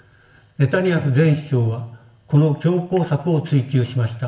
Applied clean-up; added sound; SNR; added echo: none; none; none; reverberation time 0.7 s.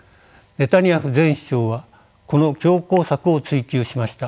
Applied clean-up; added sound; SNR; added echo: none; none; none; none.